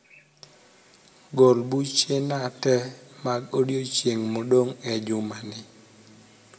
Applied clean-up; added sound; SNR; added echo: none; none; none; reverberation time 1.8 s.